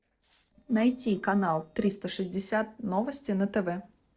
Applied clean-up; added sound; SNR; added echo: neural separator model SepFormer DNS4.